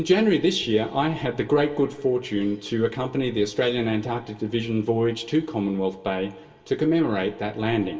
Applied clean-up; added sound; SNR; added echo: none; none; none; reverberation time 0.2 s.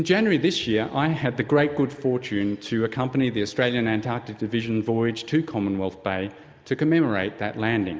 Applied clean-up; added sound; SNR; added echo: none; none; none; none.